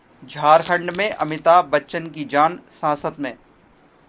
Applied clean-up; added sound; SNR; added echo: none; Coin (dropping); 16 dB; none.